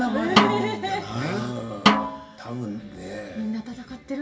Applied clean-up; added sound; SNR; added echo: none; Snare drum; -4 dB; reverberation time 0.7 s.